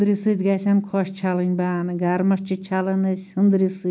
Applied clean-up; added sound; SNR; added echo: none; none; none; none.